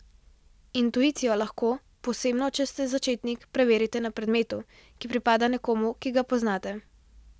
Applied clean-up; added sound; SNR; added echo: none; none; none; none.